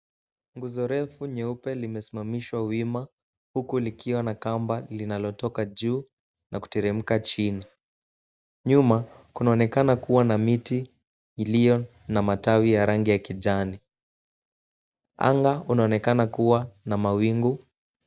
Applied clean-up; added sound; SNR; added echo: none; none; none; none.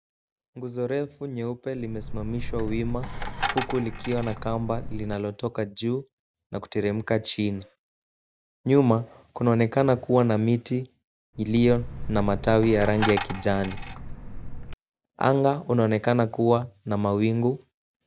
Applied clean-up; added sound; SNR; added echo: none; Coin (dropping); 6 dB; none.